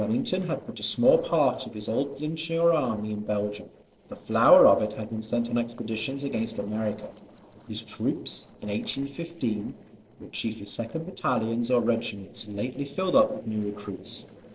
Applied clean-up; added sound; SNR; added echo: neural separator model SepFormer DNS4.